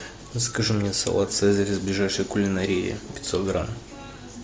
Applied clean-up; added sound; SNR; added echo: none; none; none; none.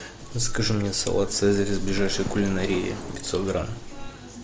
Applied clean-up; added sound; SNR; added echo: none; Livestock, farm animals, working animals; 5 dB; none.